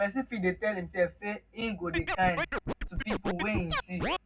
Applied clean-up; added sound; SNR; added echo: none; Scratching (performance technique); 1 dB; reverberation time 0.3 s.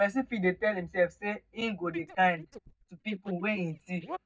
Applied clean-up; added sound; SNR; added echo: neural mask model DeepFilterNet 3.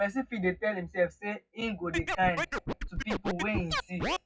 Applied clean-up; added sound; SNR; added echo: classical method WPE with log-MMSE.